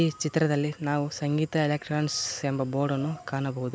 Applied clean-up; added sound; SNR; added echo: none; none; none; none.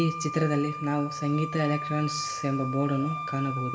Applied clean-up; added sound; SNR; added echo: none; Wind instrument, woodwind instrument; 7 dB; reverberation time 0.6 s.